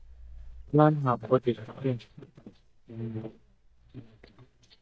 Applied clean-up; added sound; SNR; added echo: neural mask model DeepFilterNet 3.